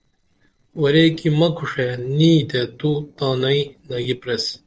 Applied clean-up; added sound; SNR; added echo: neural separator model SepFormer DNS4.